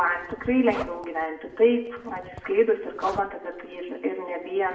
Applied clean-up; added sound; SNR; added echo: none; Zipper (clothing); 17 dB; reverberation time 0.7 s.